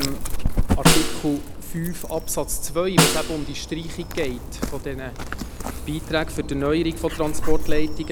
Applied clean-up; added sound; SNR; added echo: none; Snare drum + Dog; -4 dB; none.